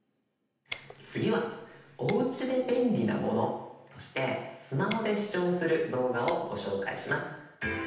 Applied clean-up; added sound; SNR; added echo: none; Shatter; 12 dB; reverberation time 0.9 s.